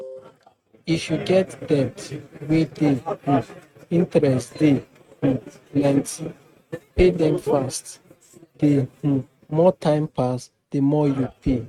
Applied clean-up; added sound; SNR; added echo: neural mask model RNNoise.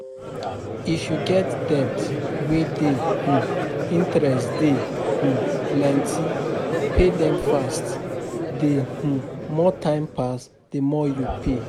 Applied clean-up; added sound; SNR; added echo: none; Crowd; 2 dB; none.